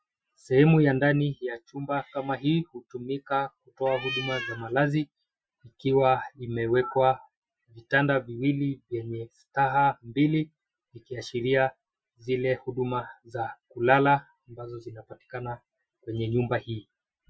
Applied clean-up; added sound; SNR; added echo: classical method Wiener filter.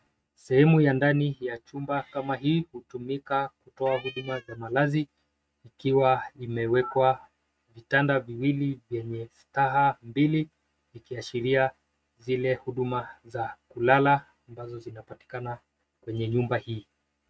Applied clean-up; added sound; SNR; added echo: neural mask model RNNoise.